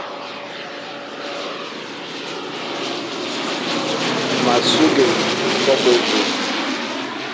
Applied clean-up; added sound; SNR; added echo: none; Aircraft; -2 dB; none.